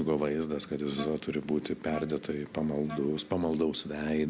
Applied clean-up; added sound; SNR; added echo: none; Wind instrument, woodwind instrument; 13 dB; none.